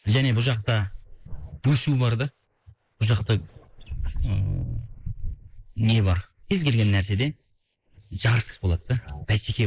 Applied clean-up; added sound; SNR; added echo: neural mask model Resemble Enhance denoiser.